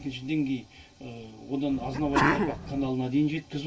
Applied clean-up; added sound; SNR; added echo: none; Sneeze; -2 dB; reverberation time 0.1 s.